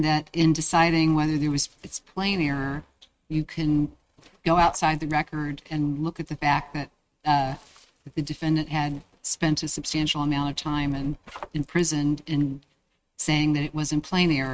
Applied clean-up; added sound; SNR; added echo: neural mask model RNNoise.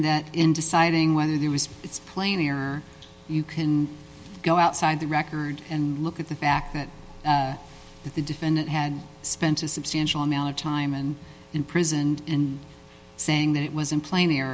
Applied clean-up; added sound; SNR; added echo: none; none; none; none.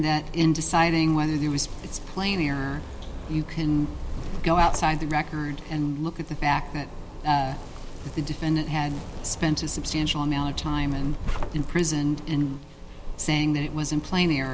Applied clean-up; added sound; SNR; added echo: none; Zipper (clothing); 7 dB; none.